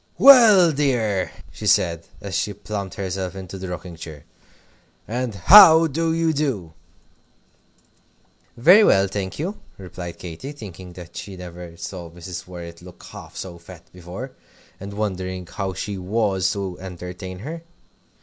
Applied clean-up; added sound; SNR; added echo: none; none; none; none.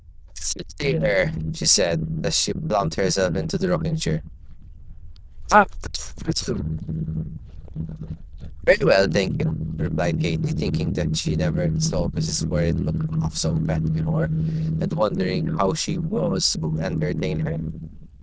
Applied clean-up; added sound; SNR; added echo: neural diffusion model UNIVERSE++.